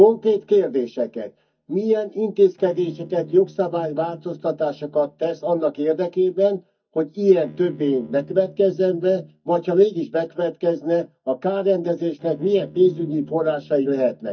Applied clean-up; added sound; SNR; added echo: neural mask model DeepFilterNet 3.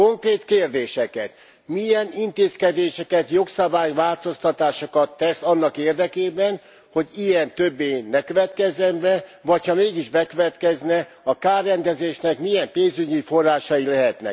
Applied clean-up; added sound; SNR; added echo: none; none; none; none.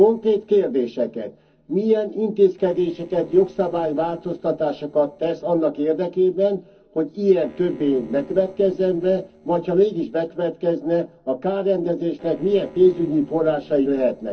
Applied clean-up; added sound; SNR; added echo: neural separator model SepFormer DNS4.